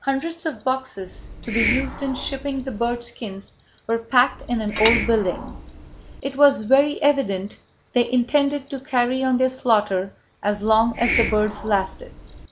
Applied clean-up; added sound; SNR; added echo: none; Hiss + Tap / Dishes, pots, and pans; 6 dB; none.